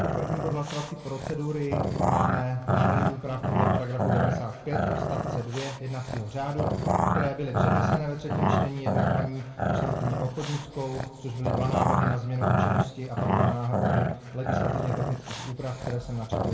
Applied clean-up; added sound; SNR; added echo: none; Growling; -4 dB; reverberation time 1.8 s.